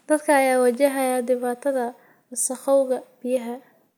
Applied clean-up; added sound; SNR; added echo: none; none; none; none.